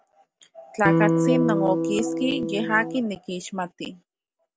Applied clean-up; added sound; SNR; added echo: none; Electric guitar; -4 dB; none.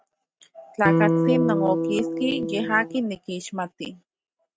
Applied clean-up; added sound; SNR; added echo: neural mask model RNNoise.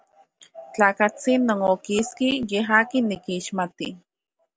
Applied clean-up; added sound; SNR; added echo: none; none; none; none.